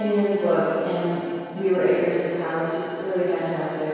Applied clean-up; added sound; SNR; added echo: none; Bowed string instrument; 17 dB; reverberation time 2.2 s.